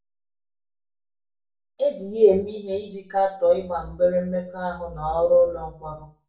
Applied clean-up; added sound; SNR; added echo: none; none; none; reverberation time 0.4 s.